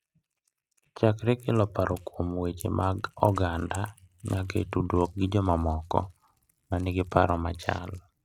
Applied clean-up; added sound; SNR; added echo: neural mask model RNNoise.